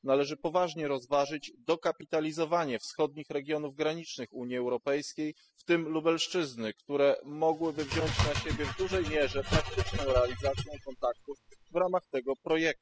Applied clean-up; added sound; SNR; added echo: classical method spectral subtraction.